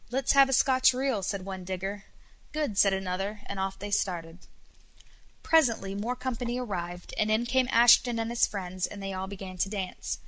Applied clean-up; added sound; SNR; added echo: none; none; none; none.